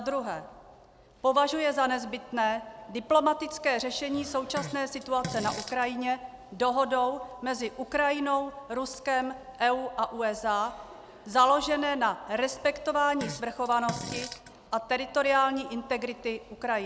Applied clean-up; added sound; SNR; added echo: none; Fart; 11 dB; none.